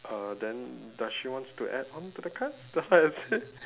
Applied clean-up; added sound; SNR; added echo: none; none; none; none.